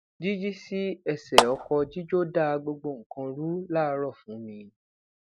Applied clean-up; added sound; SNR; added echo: none; Clapping; -3 dB; none.